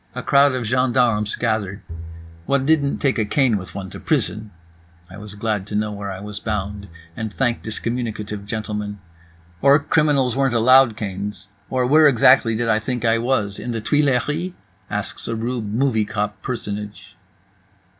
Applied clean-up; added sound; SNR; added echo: none; Bowed string instrument; 17 dB; none.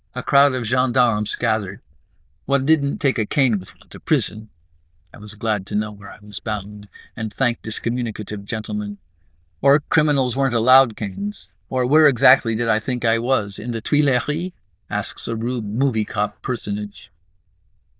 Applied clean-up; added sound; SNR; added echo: neural diffusion model UNIVERSE++.